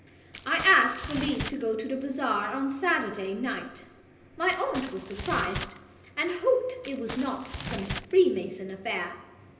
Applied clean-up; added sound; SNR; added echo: none; Crumpling, crinkling; 9 dB; reverberation time 0.8 s.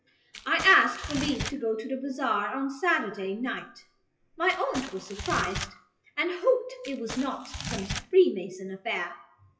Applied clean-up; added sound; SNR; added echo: classical method WPE with log-MMSE.